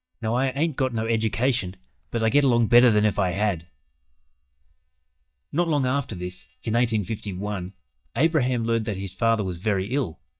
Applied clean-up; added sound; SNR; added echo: neural mask model DeepFilterNet 3.